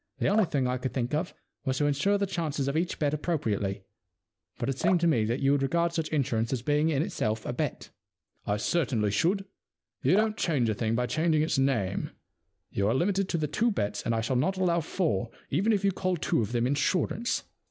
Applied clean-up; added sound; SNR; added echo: none; Drip; 15 dB; none.